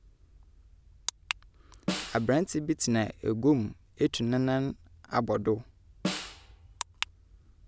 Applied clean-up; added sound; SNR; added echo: none; Snare drum; 8 dB; none.